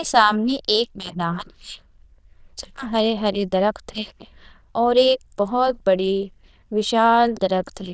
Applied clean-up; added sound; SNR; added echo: neural diffusion model UNIVERSE++.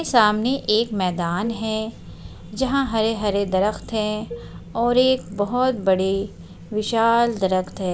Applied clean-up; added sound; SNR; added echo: none; Dishes, pots, and pans; 19 dB; none.